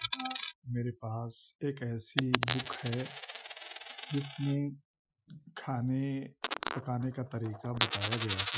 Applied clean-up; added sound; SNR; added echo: classical method Wiener filter.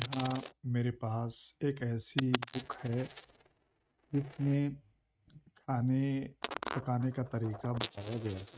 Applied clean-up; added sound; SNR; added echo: neural mask model RNNoise.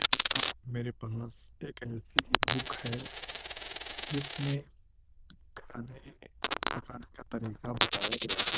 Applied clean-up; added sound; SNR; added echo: neural diffusion model UNIVERSE++.